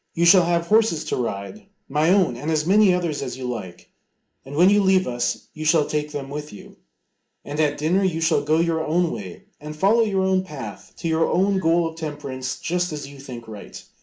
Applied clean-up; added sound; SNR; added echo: neural mask model Resemble Enhance denoiser.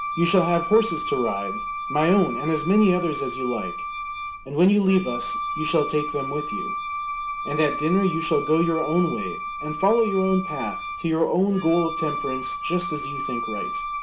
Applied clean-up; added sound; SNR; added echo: none; Wind instrument, woodwind instrument; 6 dB; none.